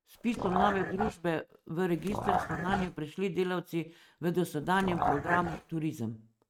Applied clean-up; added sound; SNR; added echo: neural mask model RNNoise.